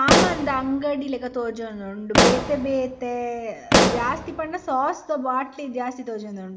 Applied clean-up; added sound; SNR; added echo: none; Explosion; -3 dB; reverberation time 1.6 s.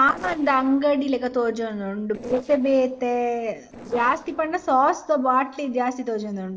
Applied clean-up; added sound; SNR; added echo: neural separator model SepFormer DNS4.